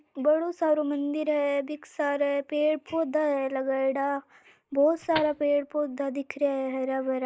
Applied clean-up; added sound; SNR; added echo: neural mask model DeepFilterNet 3.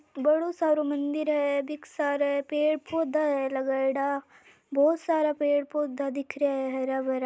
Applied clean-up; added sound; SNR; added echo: none; none; none; none.